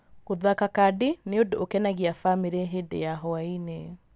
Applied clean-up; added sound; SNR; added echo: none; none; none; none.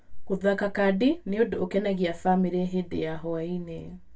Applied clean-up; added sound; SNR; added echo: none; none; none; reverberation time 0.1 s.